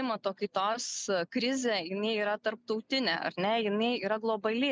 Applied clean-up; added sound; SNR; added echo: none; none; none; none.